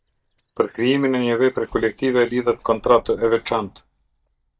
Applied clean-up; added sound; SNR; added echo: neural mask model DeepFilterNet 3.